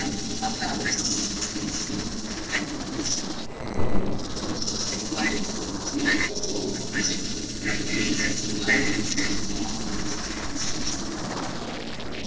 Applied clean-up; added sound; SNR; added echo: neural separator model SepFormer DNS4.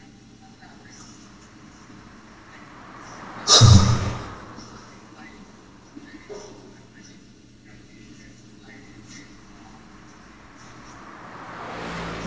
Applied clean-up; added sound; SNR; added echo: none; Car passing by; 15 dB; reverberation time 1.3 s.